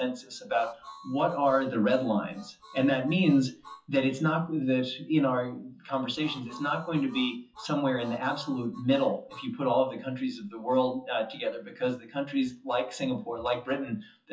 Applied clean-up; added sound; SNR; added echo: classical method WPE with log-MMSE.